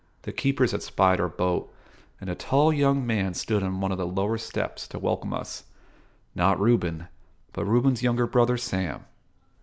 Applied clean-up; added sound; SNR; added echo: none; none; none; none.